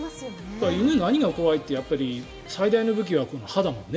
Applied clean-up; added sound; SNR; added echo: none; none; none; none.